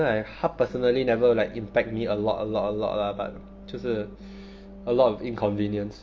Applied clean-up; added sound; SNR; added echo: none; Organ; 17 dB; reverberation time 0.5 s.